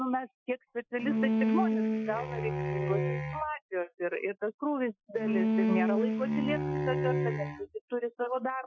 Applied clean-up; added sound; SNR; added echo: classical method Wiener filter.